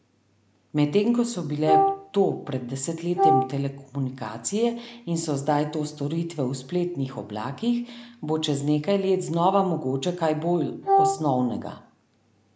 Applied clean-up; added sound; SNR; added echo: none; Wind instrument, woodwind instrument; -3 dB; none.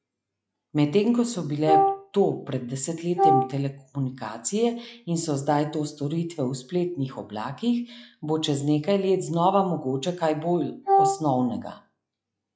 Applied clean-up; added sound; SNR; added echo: classical method log-MMSE.